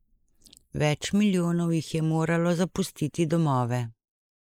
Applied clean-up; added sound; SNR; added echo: neural mask model Resemble Enhance denoiser.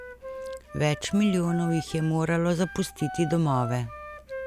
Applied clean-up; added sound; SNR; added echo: none; Wind instrument, woodwind instrument; 13 dB; none.